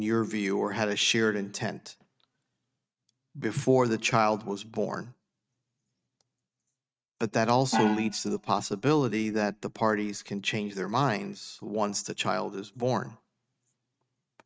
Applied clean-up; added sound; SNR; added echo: neural mask model RNNoise.